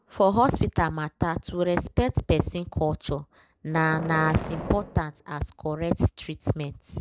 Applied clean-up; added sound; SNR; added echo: none; Boom; 11 dB; none.